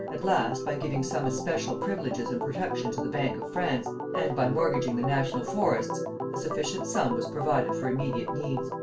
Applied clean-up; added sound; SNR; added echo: none; Organ; 2 dB; reverberation time 0.2 s.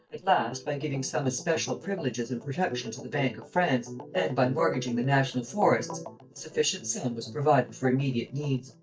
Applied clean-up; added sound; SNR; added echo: neural mask model DeepFilterNet 3.